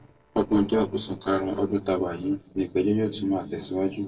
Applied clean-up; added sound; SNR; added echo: neural separator model SepFormer DNS4.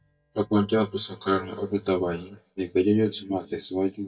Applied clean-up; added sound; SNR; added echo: neural mask model DeepFilterNet 3.